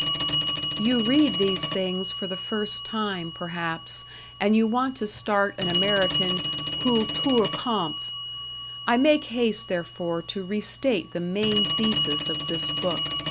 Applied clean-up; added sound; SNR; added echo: none; Telephone; -4 dB; none.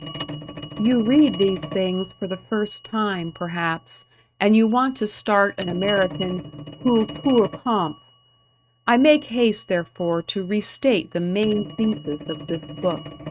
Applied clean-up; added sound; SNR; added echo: neural mask model RNNoise.